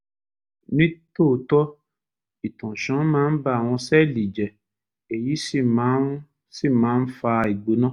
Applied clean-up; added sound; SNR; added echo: none; none; none; none.